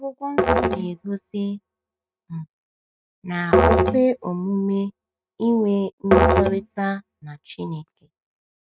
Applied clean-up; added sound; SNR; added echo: neural mask model RNNoise.